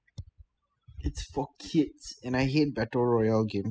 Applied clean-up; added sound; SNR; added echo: classical method spectral subtraction.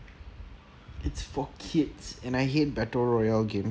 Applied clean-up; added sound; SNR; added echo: none; none; none; none.